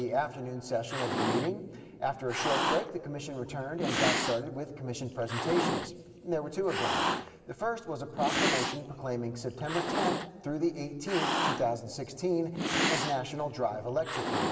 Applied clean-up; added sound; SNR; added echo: none; Cat; 1 dB; reverberation time 2.4 s.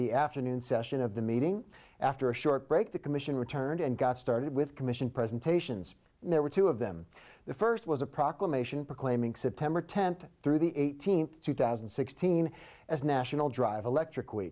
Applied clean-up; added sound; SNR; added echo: none; none; none; none.